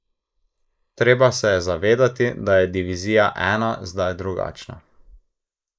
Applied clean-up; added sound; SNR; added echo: neural mask model Resemble Enhance denoiser.